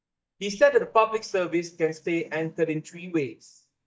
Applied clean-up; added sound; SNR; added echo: neural mask model DeepFilterNet 3.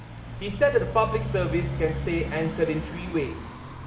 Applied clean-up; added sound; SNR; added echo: none; Motorcycle; 6 dB; reverberation time 1.1 s.